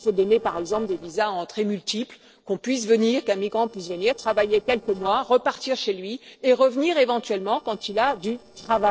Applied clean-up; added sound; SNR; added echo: neural separator model SepFormer DNS4.